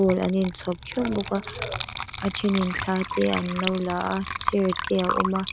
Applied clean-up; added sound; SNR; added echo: none; Water / Liquid; 6 dB; none.